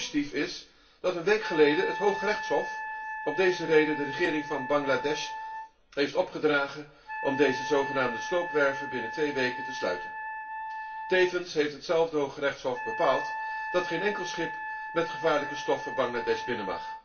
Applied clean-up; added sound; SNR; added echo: none; Wind instrument, woodwind instrument; 8 dB; reverberation time 0.3 s.